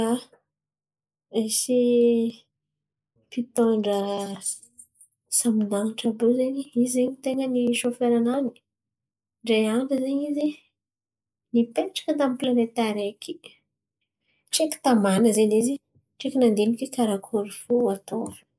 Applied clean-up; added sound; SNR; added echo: neural mask model Resemble Enhance denoiser.